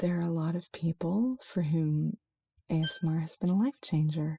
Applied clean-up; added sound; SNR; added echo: classical method spectral subtraction.